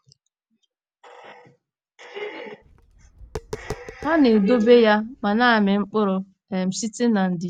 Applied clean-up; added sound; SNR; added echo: none; Tap; 18 dB; none.